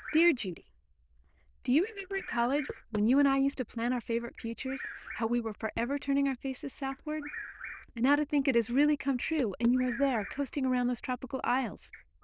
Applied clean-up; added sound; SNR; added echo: neural diffusion model UNIVERSE++.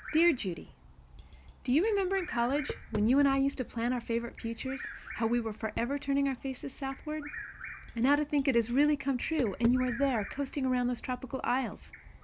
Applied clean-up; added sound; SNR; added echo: none; Bird vocalization, bird call, bird song + Tap; 13 dB; none.